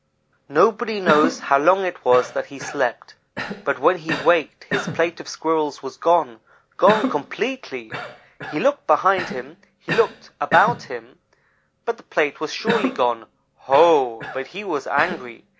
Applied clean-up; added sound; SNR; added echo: none; Cough; 10 dB; none.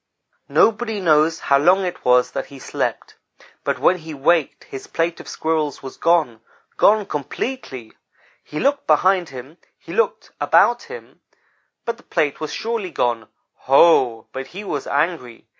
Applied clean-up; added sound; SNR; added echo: none; none; none; none.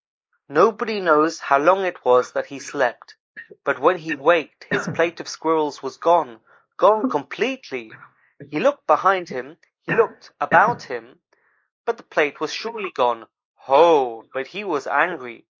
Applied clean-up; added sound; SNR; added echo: neural mask model Resemble Enhance denoiser.